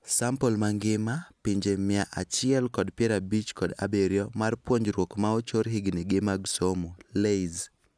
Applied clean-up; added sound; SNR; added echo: none; none; none; none.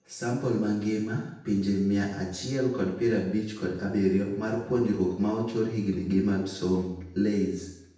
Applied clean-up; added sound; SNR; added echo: none; none; none; reverberation time 0.8 s.